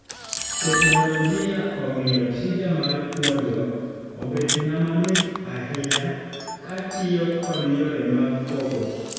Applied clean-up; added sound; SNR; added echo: none; Camera; 5 dB; reverberation time 1.9 s.